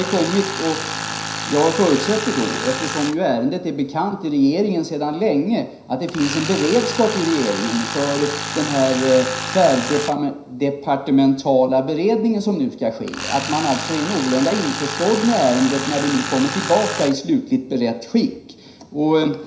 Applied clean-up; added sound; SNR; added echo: none; Tools; 9 dB; reverberation time 0.5 s.